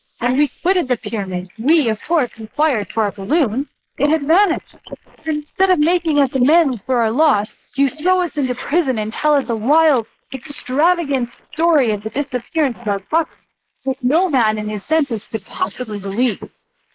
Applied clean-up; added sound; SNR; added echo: neural mask model Resemble Enhance denoiser.